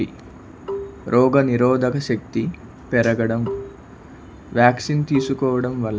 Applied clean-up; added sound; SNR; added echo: none; Marimba, xylophone; 12 dB; none.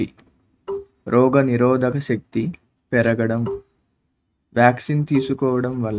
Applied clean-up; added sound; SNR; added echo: neural mask model RNNoise.